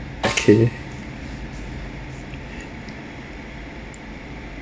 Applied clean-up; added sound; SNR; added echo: none; Snare drum; 12 dB; none.